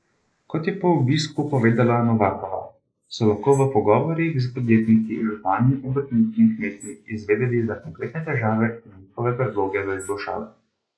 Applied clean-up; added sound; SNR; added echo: neural mask model Resemble Enhance denoiser.